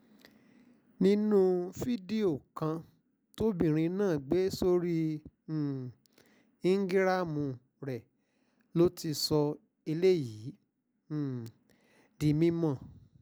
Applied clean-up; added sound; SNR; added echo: none; none; none; none.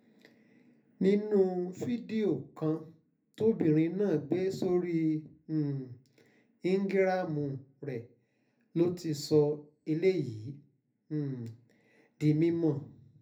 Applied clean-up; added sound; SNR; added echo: none; none; none; reverberation time 0.3 s.